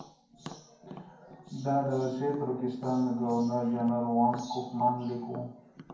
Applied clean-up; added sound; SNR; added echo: none; Tap; 19 dB; reverberation time 0.9 s.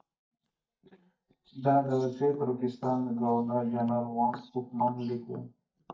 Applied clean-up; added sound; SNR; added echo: neural mask model DeepFilterNet 3.